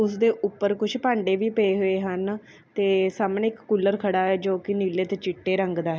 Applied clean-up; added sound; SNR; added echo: none; none; none; none.